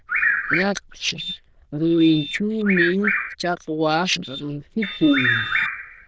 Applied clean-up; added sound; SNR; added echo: neural diffusion model UNIVERSE++.